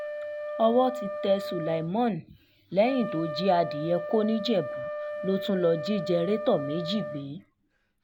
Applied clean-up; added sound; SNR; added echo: none; Wind instrument, woodwind instrument; 8 dB; none.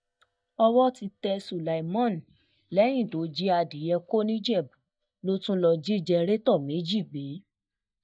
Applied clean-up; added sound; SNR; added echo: neural mask model DeepFilterNet 3.